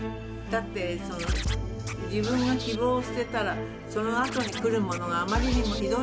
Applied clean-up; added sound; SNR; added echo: none; Scratching (performance technique); 14 dB; none.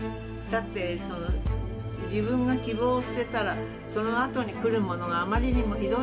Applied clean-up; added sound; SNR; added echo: none; none; none; none.